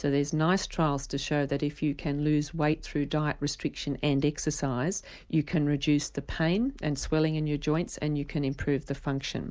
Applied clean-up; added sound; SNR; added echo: none; none; none; none.